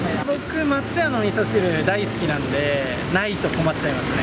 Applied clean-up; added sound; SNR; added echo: none; Bowed string instrument; 10 dB; none.